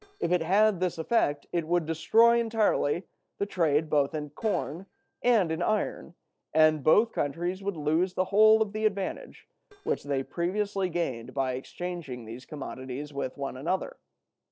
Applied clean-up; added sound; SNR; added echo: neural separator model SepFormer DNS4.